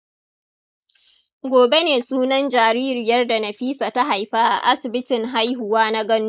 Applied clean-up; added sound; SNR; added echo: neural mask model Resemble Enhance denoiser.